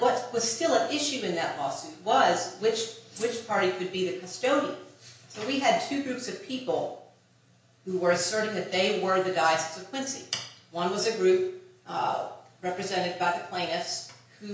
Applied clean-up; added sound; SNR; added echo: none; Rattle (instrument); 16 dB; reverberation time 0.5 s.